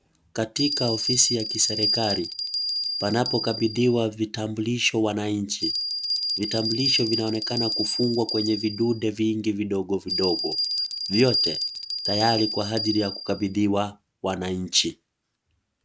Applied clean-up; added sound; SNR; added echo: none; Bell; 2 dB; none.